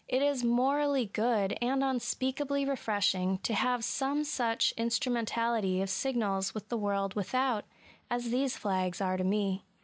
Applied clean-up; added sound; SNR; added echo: none; none; none; none.